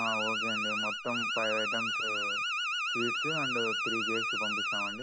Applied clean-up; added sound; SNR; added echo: none; Alarm; -5 dB; none.